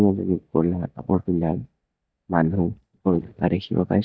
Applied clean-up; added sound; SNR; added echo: neural mask model DeepFilterNet 3.